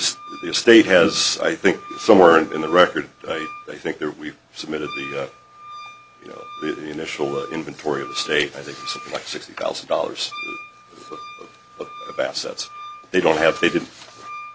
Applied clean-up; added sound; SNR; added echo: none; Wind instrument, woodwind instrument; 17 dB; none.